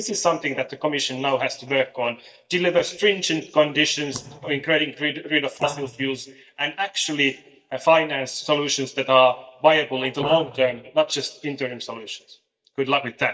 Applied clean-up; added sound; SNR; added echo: neural mask model DeepFilterNet 3.